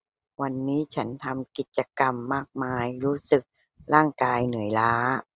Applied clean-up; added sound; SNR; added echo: none; none; none; none.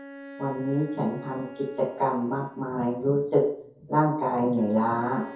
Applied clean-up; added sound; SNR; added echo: none; Bowed string instrument; 19 dB; reverberation time 0.6 s.